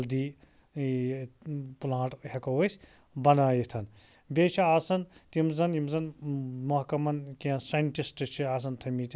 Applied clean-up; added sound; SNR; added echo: none; none; none; none.